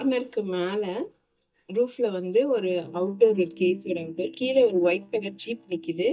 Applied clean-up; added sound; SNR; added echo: neural mask model DeepFilterNet 3.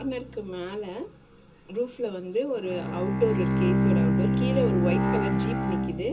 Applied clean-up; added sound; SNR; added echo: none; Bowed string instrument; -4 dB; reverberation time 0.2 s.